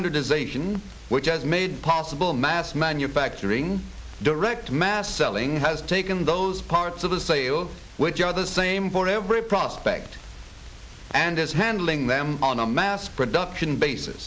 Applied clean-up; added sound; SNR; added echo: none; none; none; none.